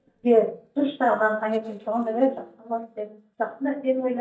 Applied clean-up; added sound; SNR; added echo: neural mask model DeepFilterNet 3.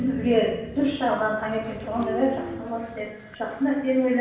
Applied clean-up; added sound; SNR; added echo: none; Train; 13 dB; reverberation time 0.9 s.